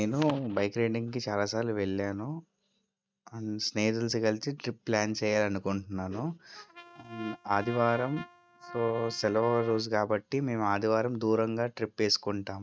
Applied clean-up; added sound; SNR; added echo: neural mask model RNNoise.